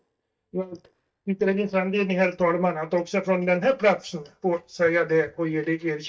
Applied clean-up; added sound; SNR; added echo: neural mask model DeepFilterNet 3.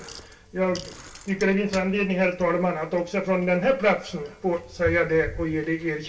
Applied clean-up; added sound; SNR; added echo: none; Bicycle; 17 dB; reverberation time 0.2 s.